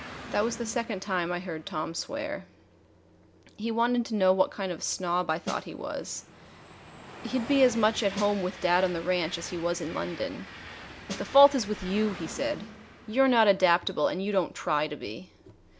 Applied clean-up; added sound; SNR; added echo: none; Train + Snare drum; 16 dB; none.